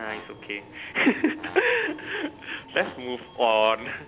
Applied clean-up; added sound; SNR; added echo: none; Subway, metro, underground + Brass instrument; 19 dB; none.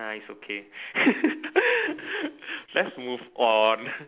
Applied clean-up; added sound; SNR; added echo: none; none; none; none.